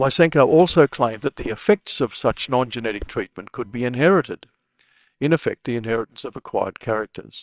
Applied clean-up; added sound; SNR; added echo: neural separator model SepFormer WHAMR!.